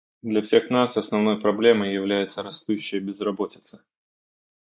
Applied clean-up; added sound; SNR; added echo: neural mask model Resemble Enhance denoiser.